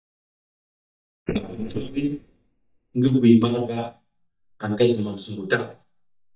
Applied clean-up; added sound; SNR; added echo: neural mask model DeepFilterNet 3.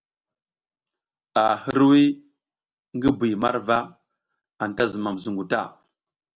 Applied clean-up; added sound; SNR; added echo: none; none; none; none.